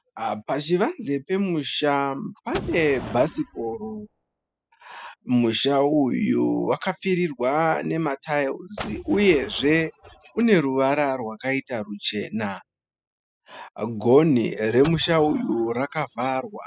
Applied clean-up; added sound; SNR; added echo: classical method spectral subtraction.